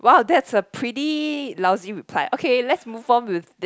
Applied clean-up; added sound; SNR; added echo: none; none; none; none.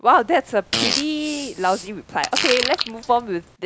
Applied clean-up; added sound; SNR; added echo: none; Fart; 6 dB; none.